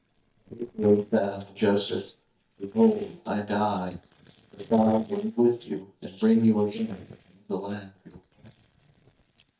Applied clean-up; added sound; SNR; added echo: neural mask model DeepFilterNet 3.